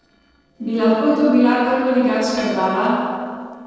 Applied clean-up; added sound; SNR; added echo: neural separator model SepFormer DNS4.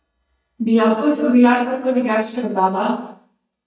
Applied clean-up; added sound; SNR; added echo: neural mask model DeepFilterNet 3.